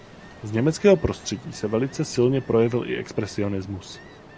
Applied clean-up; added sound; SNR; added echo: none; Ocean; 20 dB; none.